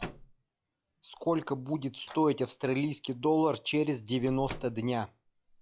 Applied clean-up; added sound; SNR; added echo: classical method log-MMSE.